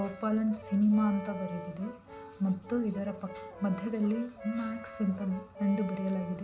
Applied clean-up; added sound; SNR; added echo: none; Brass instrument; 14 dB; reverberation time 0.4 s.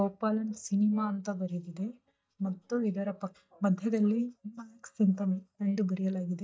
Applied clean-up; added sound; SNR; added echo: neural mask model DeepFilterNet 3.